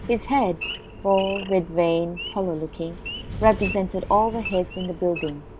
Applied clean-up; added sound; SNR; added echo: none; Wind + Idling / Wild animals; 11 dB; none.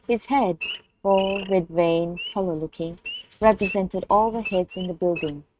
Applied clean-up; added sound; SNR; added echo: neural mask model RNNoise.